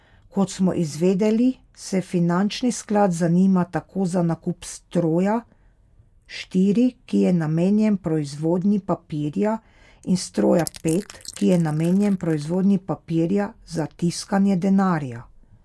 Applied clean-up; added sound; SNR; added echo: neural mask model Resemble Enhance denoiser.